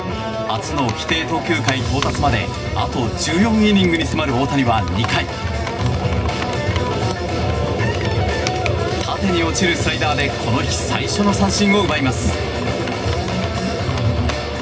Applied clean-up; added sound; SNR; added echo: none; Computer keyboard; 16 dB; reverberation time 0.4 s.